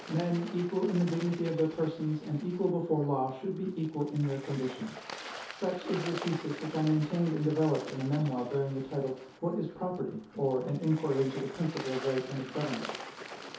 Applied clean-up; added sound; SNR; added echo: none; Water / Bird; 14 dB; reverberation time 0.5 s.